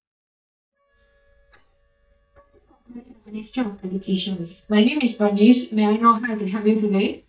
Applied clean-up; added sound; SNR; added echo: neural mask model DeepFilterNet 3.